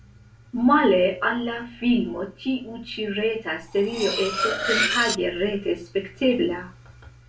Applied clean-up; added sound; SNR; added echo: none; Cutlery, silverware; 2 dB; reverberation time 0.3 s.